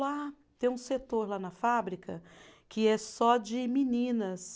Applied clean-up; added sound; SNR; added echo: none; none; none; none.